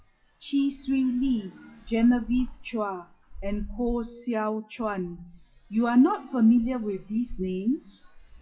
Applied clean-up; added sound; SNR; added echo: classical method WPE with log-MMSE.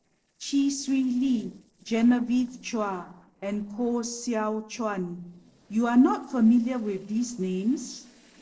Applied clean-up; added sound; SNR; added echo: neural separator model SepFormer DNS4.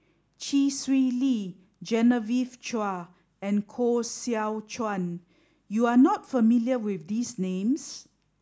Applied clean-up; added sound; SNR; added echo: none; none; none; none.